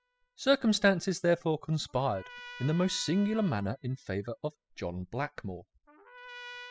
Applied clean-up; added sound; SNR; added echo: classical method spectral subtraction.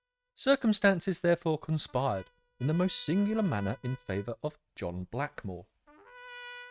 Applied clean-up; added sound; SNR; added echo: neural mask model RNNoise.